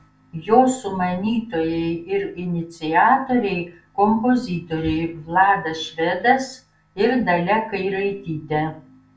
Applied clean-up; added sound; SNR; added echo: none; none; none; reverberation time 0.3 s.